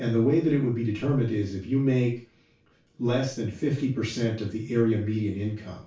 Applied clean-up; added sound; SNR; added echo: none; none; none; reverberation time 0.3 s.